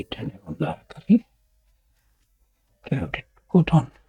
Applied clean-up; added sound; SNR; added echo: neural mask model DeepFilterNet 3.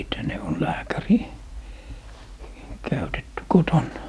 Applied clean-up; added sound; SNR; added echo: none; none; none; none.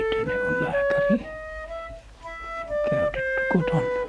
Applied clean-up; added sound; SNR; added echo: none; Wind instrument, woodwind instrument; -4 dB; none.